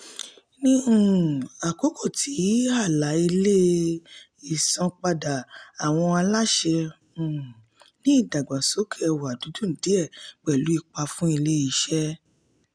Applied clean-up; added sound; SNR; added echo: none; none; none; none.